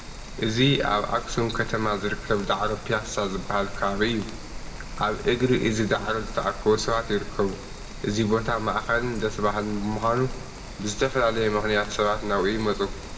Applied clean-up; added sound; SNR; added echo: none; Rain; 10 dB; reverberation time 0.9 s.